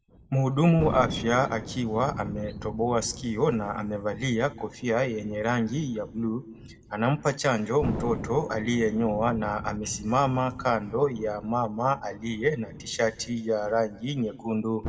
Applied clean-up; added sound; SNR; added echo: none; Thunder; 12 dB; reverberation time 1.0 s.